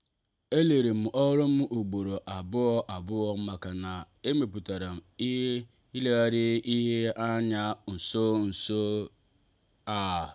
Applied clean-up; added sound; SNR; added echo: none; none; none; none.